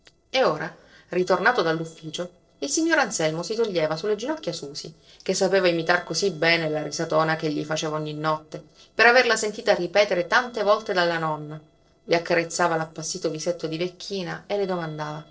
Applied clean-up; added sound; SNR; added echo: neural separator model SepFormer DNS4.